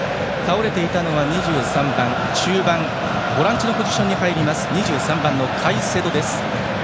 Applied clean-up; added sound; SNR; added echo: none; none; none; none.